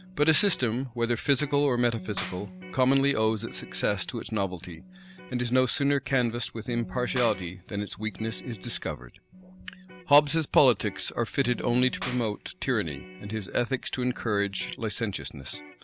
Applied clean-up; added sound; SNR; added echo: none; Electric guitar + Clapping; 17 dB; none.